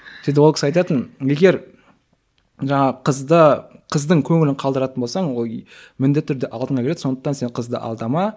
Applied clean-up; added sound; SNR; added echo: none; none; none; none.